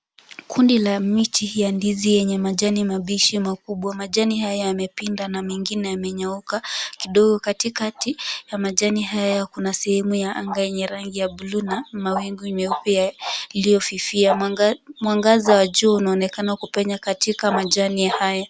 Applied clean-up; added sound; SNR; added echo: none; none; none; none.